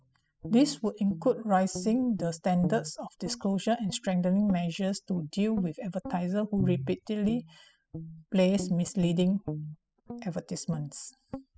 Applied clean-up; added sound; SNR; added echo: classical method spectral subtraction.